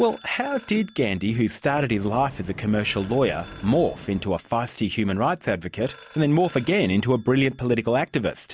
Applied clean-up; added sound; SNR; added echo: none; Wind + Telephone; 16 dB; none.